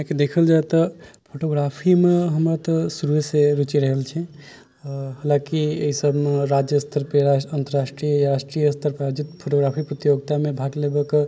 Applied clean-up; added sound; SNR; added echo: none; none; none; none.